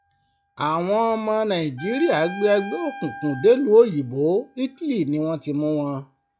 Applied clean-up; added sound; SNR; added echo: classical method log-MMSE.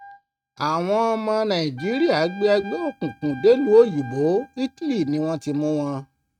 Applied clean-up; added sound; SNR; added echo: neural mask model RNNoise.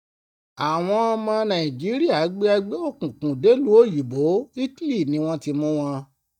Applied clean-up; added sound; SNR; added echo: neural mask model DeepFilterNet 3.